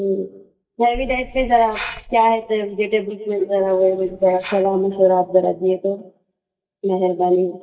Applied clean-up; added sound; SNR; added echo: neural mask model DeepFilterNet 3.